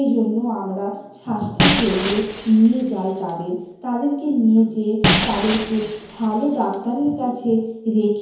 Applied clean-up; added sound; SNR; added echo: none; Shatter; 5 dB; reverberation time 0.9 s.